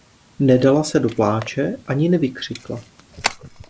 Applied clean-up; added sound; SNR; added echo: none; Camera; 15 dB; none.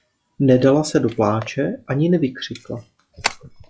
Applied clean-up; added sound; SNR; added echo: classical method log-MMSE.